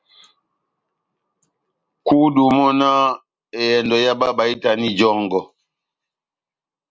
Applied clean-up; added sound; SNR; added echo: none; none; none; none.